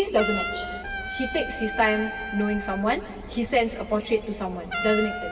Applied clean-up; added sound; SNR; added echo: none; Trumpet; 8 dB; reverberation time 2.5 s.